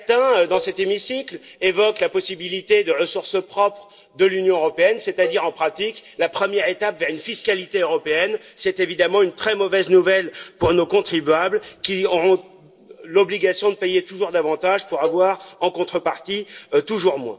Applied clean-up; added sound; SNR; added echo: neural separator model SepFormer DNS4.